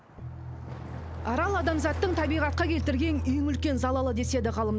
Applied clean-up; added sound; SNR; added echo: none; Car passing by; 18 dB; none.